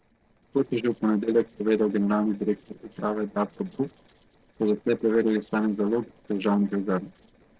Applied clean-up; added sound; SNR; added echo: neural separator model SepFormer DNS4.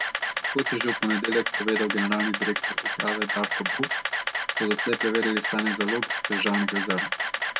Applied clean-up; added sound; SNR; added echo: none; Camera; 0 dB; none.